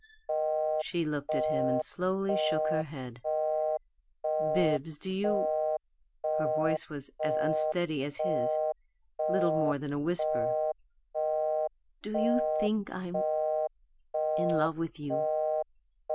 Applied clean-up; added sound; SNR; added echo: none; Telephone; -4 dB; none.